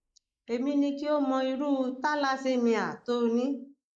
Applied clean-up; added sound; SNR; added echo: neural mask model Resemble Enhance denoiser.